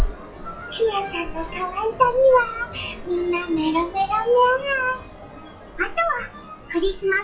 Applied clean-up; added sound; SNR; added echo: classical method WPE with log-MMSE.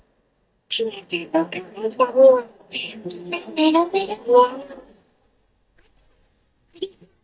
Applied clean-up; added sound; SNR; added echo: neural mask model DeepFilterNet 3.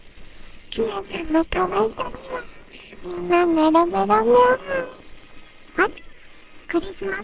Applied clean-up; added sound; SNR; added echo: neural separator model SepFormer WHAMR!.